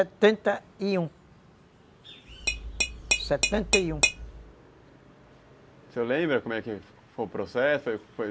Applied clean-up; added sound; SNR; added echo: none; Tap / Glass; -1 dB; none.